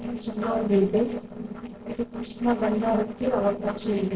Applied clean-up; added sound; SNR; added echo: neural separator model SepFormer DNS4.